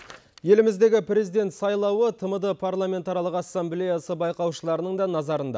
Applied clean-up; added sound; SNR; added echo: none; none; none; none.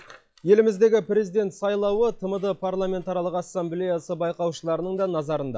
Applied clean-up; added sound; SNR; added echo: classical method log-MMSE.